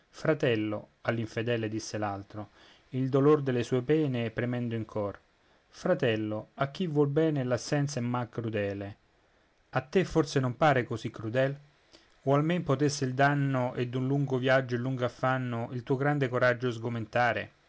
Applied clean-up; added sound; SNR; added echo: none; none; none; none.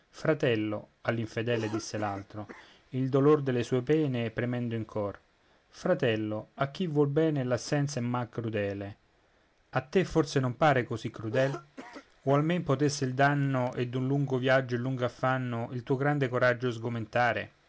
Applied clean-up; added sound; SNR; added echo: none; Cough; 18 dB; none.